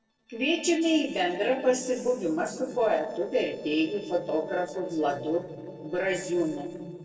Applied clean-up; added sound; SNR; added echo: neural separator model SepFormer DNS4.